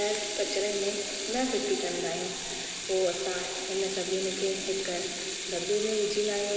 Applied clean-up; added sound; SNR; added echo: none; Sink (filling or washing) / Water tap, faucet; 4 dB; reverberation time 2.4 s.